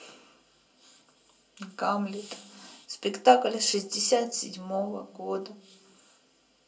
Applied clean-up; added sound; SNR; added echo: none; none; none; reverberation time 0.2 s.